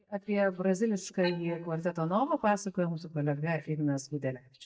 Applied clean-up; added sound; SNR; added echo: neural mask model DeepFilterNet 3.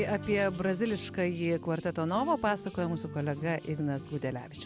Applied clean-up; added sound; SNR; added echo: none; none; none; none.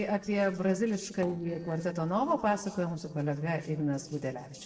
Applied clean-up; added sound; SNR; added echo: neural separator model SepFormer DNS4.